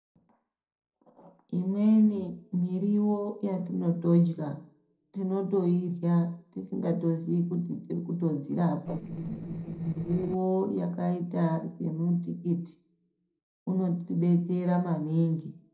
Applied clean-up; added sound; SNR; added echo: neural separator model SepFormer DNS4.